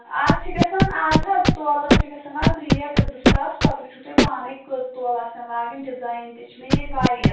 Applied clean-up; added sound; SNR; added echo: none; Scratching (performance technique); -4 dB; reverberation time 0.3 s.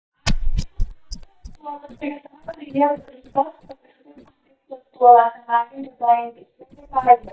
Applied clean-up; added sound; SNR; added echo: neural mask model DeepFilterNet 3.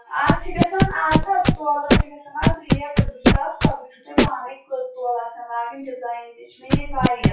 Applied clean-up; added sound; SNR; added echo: classical method WPE with log-MMSE.